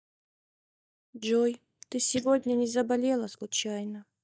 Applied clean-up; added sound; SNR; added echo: neural mask model DeepFilterNet 3.